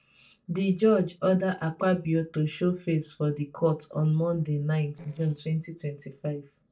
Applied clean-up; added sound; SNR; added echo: neural separator model SepFormer DNS4.